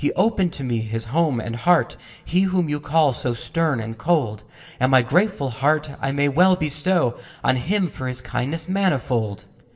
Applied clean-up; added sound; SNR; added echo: none; none; none; reverberation time 0.7 s.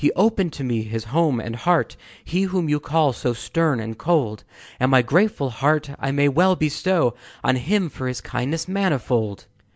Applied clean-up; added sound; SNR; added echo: none; none; none; none.